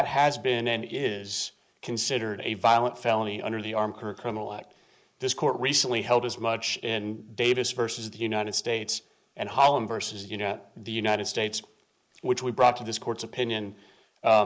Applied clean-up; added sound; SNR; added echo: neural mask model Resemble Enhance denoiser.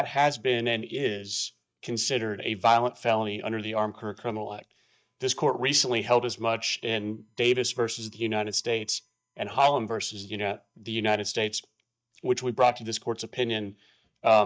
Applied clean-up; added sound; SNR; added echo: neural mask model DeepFilterNet 3.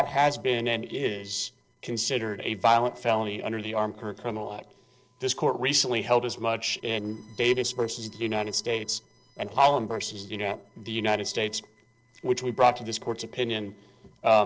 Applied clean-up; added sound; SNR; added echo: neural separator model SepFormer DNS4.